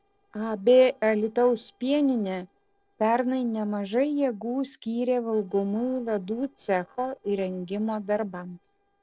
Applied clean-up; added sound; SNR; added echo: neural separator model SepFormer DNS4.